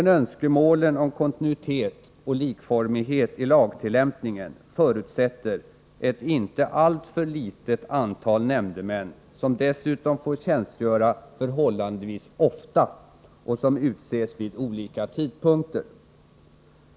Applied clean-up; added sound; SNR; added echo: none; none; none; none.